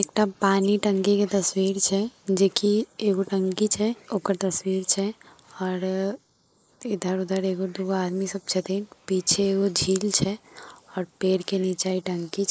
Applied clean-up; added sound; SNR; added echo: neural mask model Resemble Enhance denoiser.